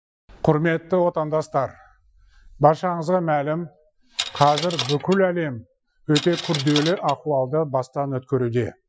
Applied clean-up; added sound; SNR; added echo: classical method Wiener filter.